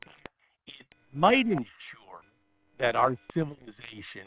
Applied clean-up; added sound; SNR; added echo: neural separator model SepFormer WHAM!.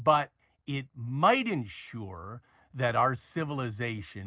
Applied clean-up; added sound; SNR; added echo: none; none; none; none.